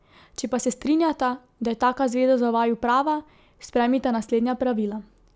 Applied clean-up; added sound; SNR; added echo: none; none; none; none.